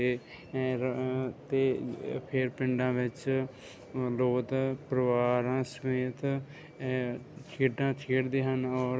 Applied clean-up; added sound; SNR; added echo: none; none; none; none.